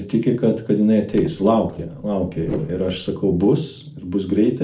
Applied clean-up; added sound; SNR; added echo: neural separator model SepFormer DNS4.